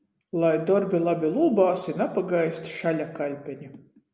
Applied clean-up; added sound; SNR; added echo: none; none; none; none.